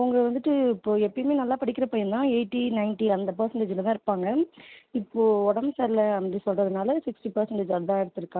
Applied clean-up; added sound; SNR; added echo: none; none; none; none.